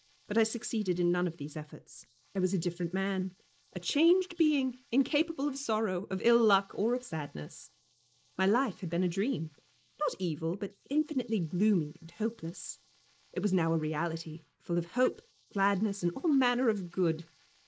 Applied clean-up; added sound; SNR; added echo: neural mask model Resemble Enhance denoiser.